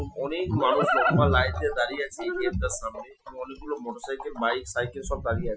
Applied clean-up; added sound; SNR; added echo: classical method Wiener filter.